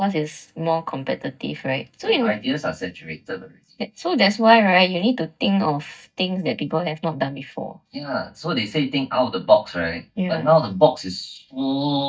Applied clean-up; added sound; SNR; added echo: neural mask model DeepFilterNet 3.